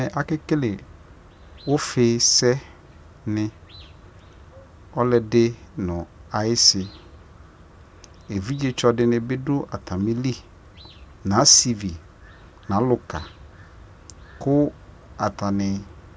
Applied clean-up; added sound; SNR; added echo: none; none; none; none.